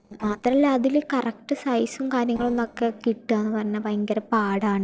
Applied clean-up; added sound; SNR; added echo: neural separator model SepFormer DNS4.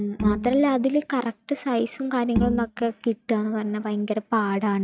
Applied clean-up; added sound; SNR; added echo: neural mask model RNNoise.